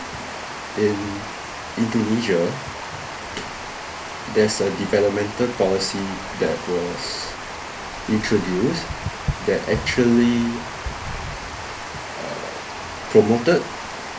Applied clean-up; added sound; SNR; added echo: none; Water; 8 dB; reverberation time 0.3 s.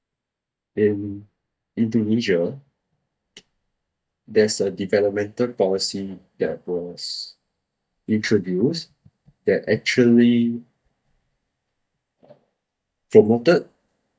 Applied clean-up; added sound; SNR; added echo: neural mask model DeepFilterNet 3.